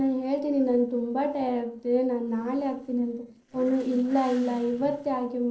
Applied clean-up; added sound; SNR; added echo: neural separator model SepFormer DNS4.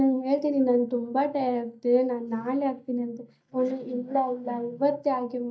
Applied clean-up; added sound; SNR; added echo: neural mask model DeepFilterNet 3.